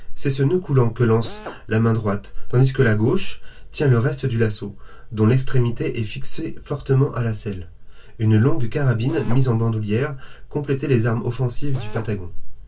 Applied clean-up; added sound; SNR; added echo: none; Drill; 19 dB; reverberation time 0.1 s.